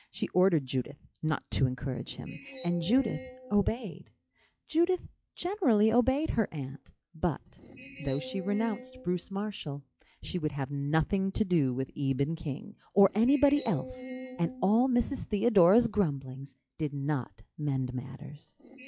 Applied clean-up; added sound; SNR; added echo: classical method log-MMSE.